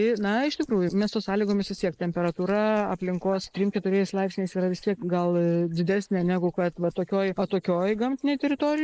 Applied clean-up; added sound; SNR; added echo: neural mask model Resemble Enhance denoiser.